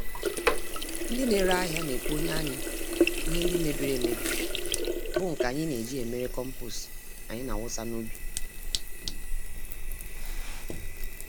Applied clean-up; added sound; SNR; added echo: none; Sink (filling or washing); -5 dB; none.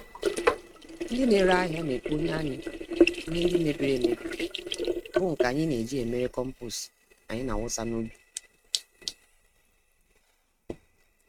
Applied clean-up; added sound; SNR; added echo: neural mask model RNNoise.